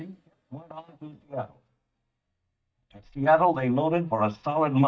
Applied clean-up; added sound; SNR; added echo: neural mask model DeepFilterNet 3.